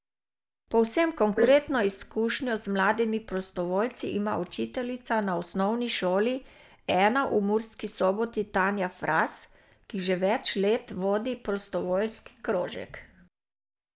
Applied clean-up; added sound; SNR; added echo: neural mask model Resemble Enhance denoiser.